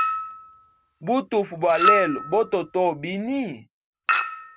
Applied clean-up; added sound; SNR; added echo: none; Chink, clink; 1 dB; none.